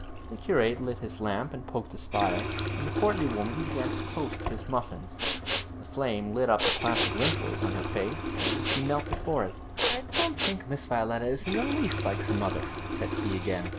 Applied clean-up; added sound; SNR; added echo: none; Respiratory sounds + Water tap, faucet; -1 dB; none.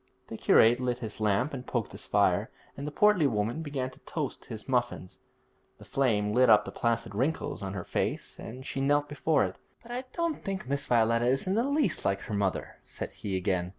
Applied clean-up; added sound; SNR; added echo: none; none; none; none.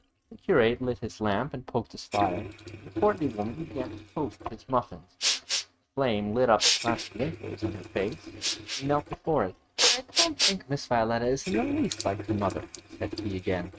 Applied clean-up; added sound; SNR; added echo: neural mask model RNNoise.